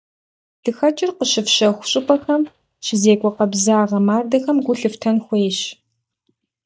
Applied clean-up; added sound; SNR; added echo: neural mask model DeepFilterNet 3.